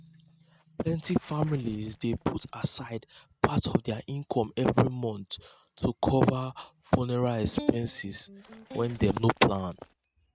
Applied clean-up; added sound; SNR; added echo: neural mask model RNNoise.